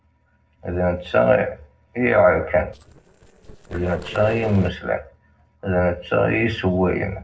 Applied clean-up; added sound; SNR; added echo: neural separator model SepFormer DNS4.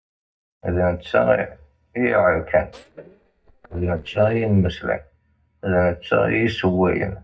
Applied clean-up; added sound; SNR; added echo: neural mask model DeepFilterNet 3.